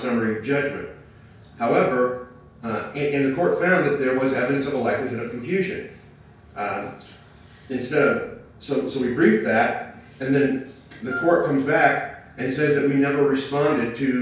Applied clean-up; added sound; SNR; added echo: none; Wind instrument, woodwind instrument; 11 dB; reverberation time 0.5 s.